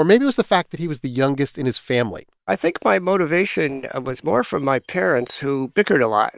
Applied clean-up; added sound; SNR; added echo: neural separator model SepFormer WHAM!.